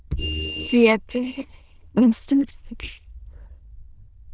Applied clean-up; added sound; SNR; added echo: neural diffusion model UNIVERSE++.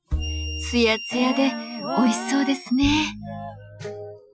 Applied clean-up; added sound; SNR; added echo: classical method Wiener filter.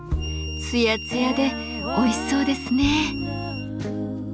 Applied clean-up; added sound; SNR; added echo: none; Harmonica; 13 dB; none.